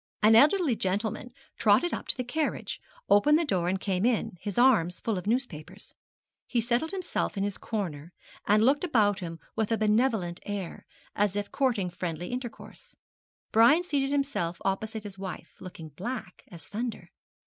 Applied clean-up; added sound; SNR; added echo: none; none; none; none.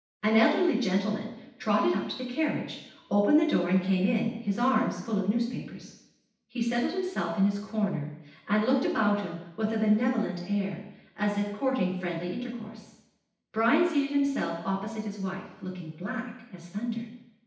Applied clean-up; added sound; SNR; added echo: none; none; none; reverberation time 0.9 s.